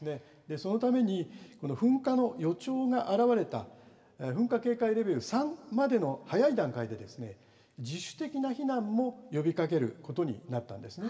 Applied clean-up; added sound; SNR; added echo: none; none; none; reverberation time 1.3 s.